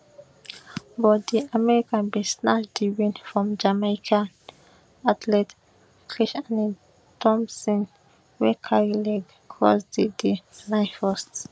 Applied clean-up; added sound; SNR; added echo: none; none; none; none.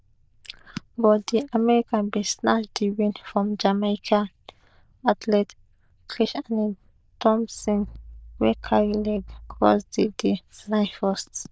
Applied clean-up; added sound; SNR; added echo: neural diffusion model UNIVERSE++.